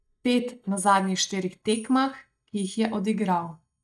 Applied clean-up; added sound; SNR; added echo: neural mask model DeepFilterNet 3.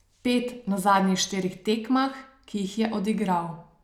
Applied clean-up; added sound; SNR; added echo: none; none; none; none.